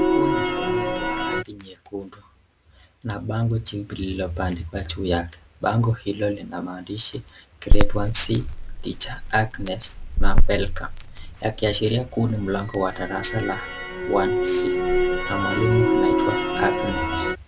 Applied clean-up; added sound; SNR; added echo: none; Crackle; -4 dB; none.